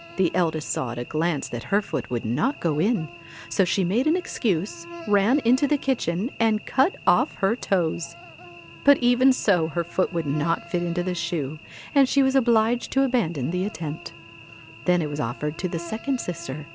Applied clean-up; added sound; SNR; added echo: none; Cricket / Buzz; 19 dB; none.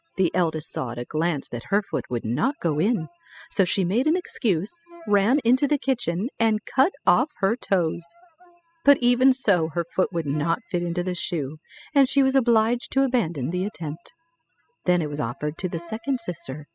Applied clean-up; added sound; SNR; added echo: classical method spectral subtraction.